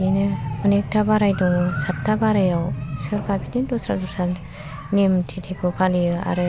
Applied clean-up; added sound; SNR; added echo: none; none; none; none.